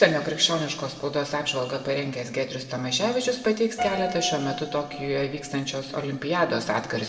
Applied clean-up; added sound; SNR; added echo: none; Piano; 13 dB; reverberation time 1.5 s.